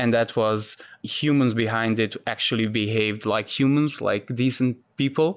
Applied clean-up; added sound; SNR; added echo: none; none; none; none.